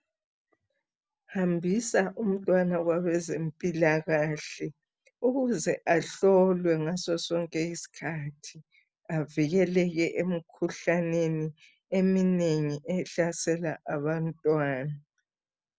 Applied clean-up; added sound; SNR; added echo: none; none; none; none.